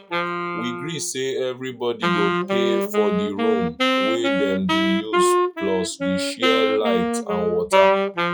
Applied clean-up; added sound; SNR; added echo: classical method log-MMSE.